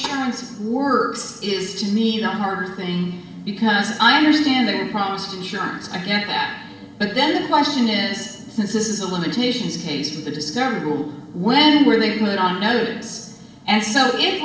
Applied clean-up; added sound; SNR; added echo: none; none; none; reverberation time 0.7 s.